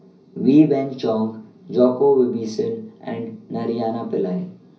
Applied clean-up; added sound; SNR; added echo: none; none; none; reverberation time 0.5 s.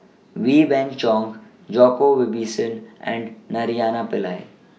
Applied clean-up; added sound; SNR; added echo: none; none; none; none.